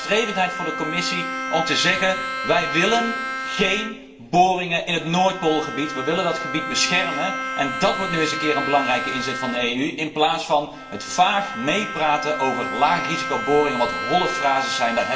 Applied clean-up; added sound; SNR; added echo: none; Bowed string instrument; 6 dB; reverberation time 0.7 s.